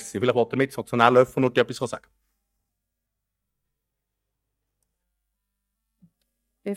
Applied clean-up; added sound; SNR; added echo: neural mask model DeepFilterNet 3.